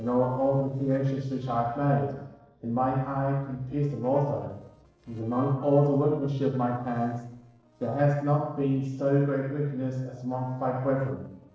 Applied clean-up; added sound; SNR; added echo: neural separator model SepFormer DNS4.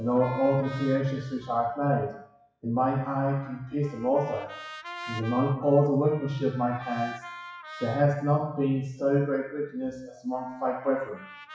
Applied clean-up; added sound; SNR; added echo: classical method WPE with log-MMSE.